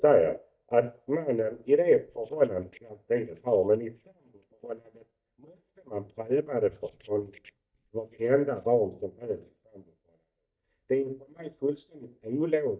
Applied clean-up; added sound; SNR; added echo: neural mask model DeepFilterNet 3.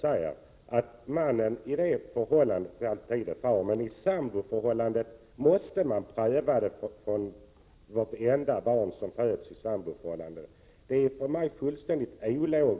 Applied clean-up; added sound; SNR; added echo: none; none; none; none.